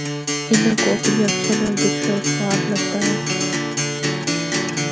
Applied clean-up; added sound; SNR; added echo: none; Acoustic guitar; -3 dB; none.